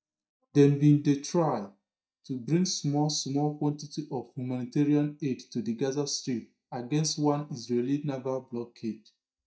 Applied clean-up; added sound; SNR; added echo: neural mask model DeepFilterNet 3.